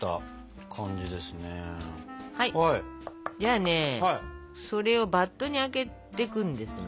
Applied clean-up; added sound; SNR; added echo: none; none; none; none.